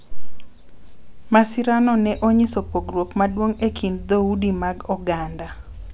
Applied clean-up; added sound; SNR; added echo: none; none; none; none.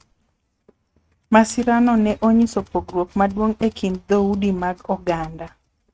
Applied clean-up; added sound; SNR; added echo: neural mask model RNNoise.